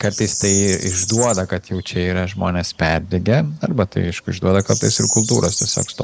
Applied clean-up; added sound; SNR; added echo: none; Bird vocalization, bird call, bird song; 7 dB; none.